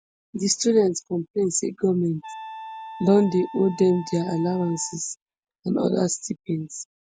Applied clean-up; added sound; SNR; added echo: none; Wind instrument, woodwind instrument; 16 dB; none.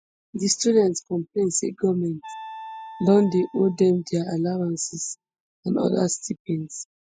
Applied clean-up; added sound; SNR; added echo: classical method spectral subtraction.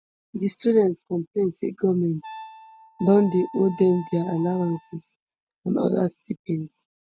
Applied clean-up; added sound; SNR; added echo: neural mask model RNNoise.